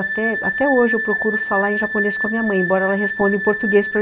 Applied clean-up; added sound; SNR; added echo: none; Wind instrument, woodwind instrument; 3 dB; none.